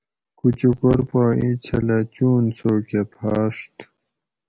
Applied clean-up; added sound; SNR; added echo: none; none; none; none.